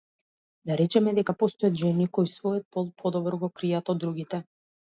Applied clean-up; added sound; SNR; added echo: none; none; none; none.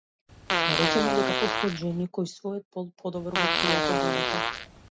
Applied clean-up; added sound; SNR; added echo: none; Fart; -5 dB; none.